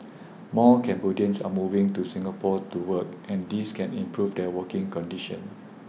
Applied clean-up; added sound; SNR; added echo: none; none; none; none.